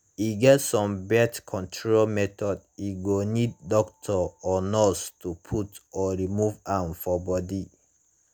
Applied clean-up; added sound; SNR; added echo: none; none; none; none.